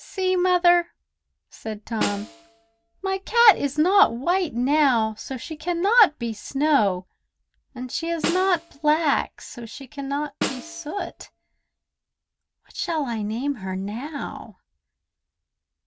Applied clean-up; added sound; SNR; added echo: none; Snare drum; 11 dB; none.